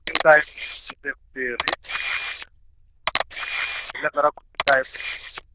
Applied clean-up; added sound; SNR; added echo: neural diffusion model UNIVERSE++.